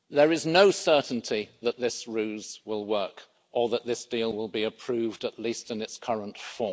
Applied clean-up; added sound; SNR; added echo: none; none; none; none.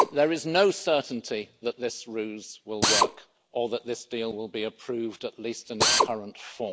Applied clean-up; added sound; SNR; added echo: none; Drill; 1 dB; none.